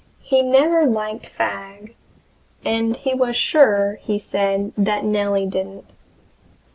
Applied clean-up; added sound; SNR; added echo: none; none; none; none.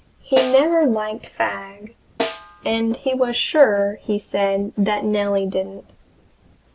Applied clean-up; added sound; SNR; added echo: none; Snare drum; 11 dB; none.